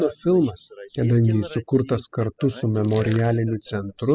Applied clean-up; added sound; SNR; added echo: classical method spectral subtraction.